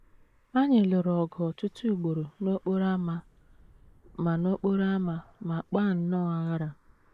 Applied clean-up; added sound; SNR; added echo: neural mask model Resemble Enhance denoiser.